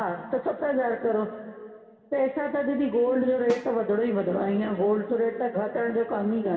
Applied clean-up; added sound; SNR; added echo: none; Snare drum; 18 dB; reverberation time 2.5 s.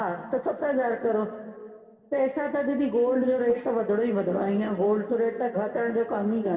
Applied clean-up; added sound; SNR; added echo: neural separator model SepFormer DNS4.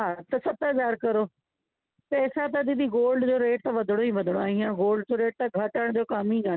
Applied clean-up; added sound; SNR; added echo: none; none; none; none.